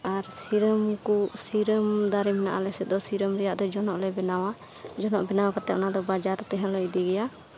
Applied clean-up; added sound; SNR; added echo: none; none; none; none.